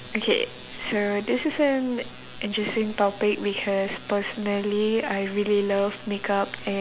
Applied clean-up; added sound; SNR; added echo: none; none; none; none.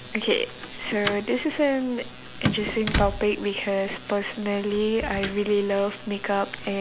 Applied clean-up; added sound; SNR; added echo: none; Keys jangling; 9 dB; none.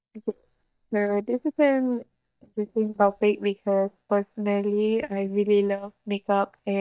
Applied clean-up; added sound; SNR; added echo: neural mask model DeepFilterNet 3.